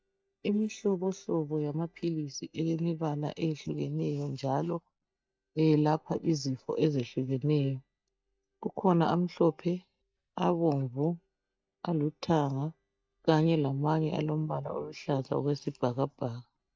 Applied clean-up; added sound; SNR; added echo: neural mask model DeepFilterNet 3.